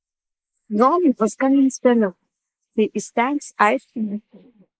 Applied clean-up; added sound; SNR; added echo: neural mask model Resemble Enhance denoiser.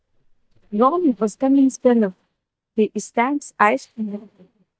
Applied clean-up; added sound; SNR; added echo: neural mask model DeepFilterNet 3.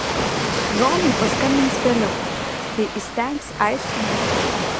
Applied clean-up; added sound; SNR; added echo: none; Waves, surf; -1 dB; none.